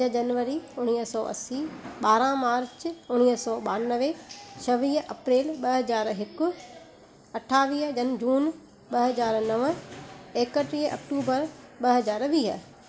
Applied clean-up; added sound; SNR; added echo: none; none; none; none.